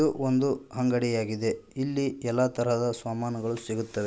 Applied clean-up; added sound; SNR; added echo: none; none; none; none.